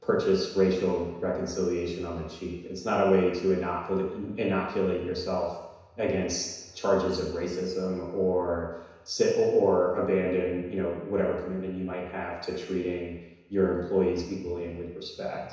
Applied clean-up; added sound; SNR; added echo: none; none; none; reverberation time 1.0 s.